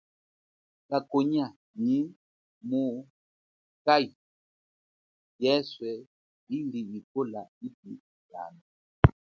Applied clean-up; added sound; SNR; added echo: none; none; none; none.